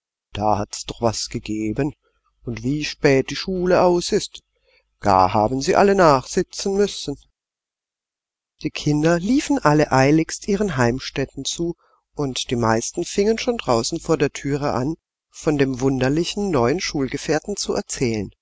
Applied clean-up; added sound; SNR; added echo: none; none; none; none.